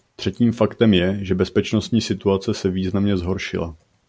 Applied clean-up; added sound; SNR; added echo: none; none; none; none.